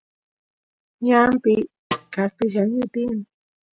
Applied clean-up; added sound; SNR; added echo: neural mask model RNNoise.